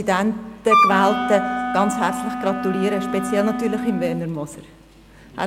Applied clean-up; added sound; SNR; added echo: none; Wind instrument, woodwind instrument; 0 dB; none.